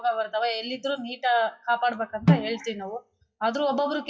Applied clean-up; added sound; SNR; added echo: classical method WPE with log-MMSE.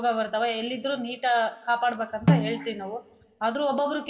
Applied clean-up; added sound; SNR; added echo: none; Snare drum; 0 dB; reverberation time 1.4 s.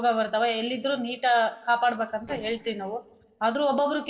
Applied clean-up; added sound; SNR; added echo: neural separator model SepFormer DNS4.